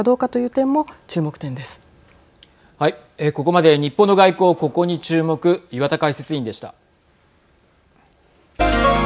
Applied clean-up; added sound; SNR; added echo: none; none; none; none.